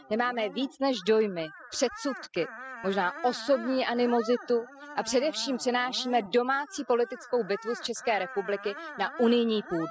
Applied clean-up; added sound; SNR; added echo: classical method spectral subtraction.